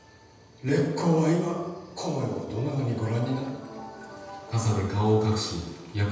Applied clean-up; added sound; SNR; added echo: none; none; none; reverberation time 1.1 s.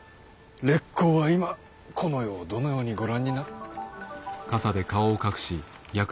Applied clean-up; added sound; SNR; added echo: none; none; none; none.